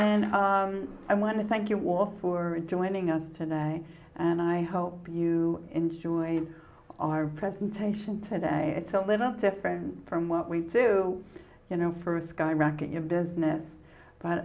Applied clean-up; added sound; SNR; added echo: none; none; none; none.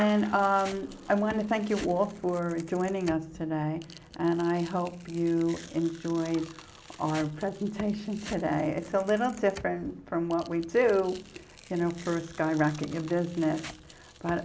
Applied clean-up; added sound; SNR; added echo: none; Tearing; 19 dB; none.